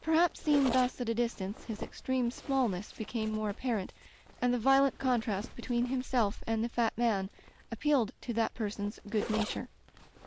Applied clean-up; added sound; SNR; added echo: none; Zipper (clothing); 13 dB; none.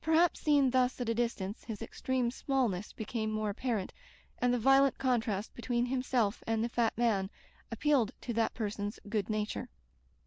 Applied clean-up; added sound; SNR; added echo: none; none; none; none.